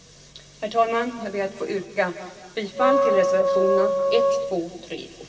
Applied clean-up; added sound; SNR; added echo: none; Wind instrument, woodwind instrument; -4 dB; reverberation time 1.9 s.